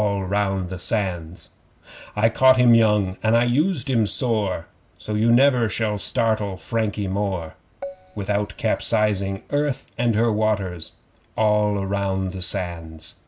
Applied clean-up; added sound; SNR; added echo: none; Keyboard (musical); 17 dB; none.